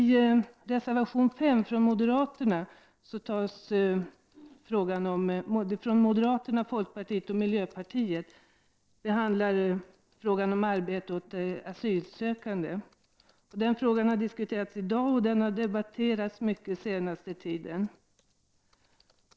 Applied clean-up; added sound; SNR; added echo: neural separator model SepFormer DNS4.